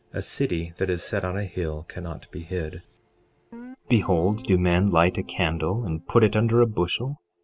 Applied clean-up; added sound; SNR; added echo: none; Guitar; 18 dB; none.